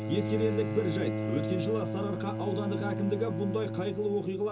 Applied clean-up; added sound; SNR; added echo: none; Bowed string instrument; 2 dB; reverberation time 0.2 s.